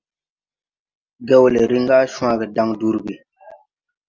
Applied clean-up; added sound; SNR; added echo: none; none; none; none.